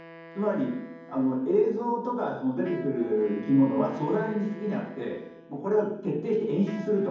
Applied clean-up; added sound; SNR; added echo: none; Wind instrument, woodwind instrument; 19 dB; reverberation time 1.2 s.